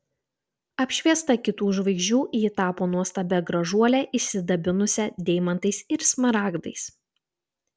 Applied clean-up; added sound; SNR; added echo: none; none; none; none.